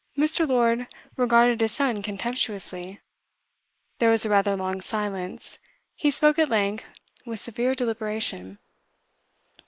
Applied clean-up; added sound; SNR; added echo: neural mask model Resemble Enhance denoiser.